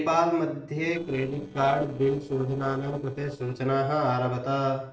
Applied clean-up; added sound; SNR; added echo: neural separator model SepFormer DNS4.